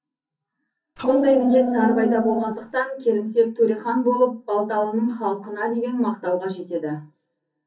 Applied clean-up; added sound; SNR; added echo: none; Dog; 0 dB; reverberation time 0.3 s.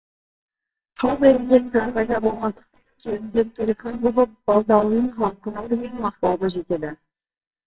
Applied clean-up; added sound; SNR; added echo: neural separator model SepFormer WHAMR!.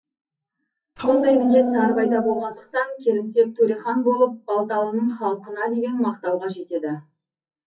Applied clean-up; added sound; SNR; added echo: classical method WPE with log-MMSE.